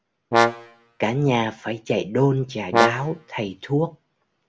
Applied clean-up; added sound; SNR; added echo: none; Brass instrument; -1 dB; none.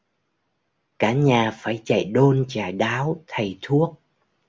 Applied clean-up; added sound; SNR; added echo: none; none; none; none.